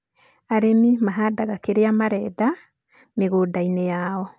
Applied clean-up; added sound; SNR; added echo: none; none; none; none.